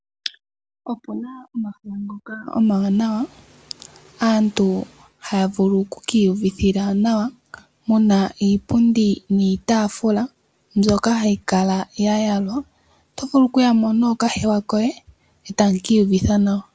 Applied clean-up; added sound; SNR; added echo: none; none; none; none.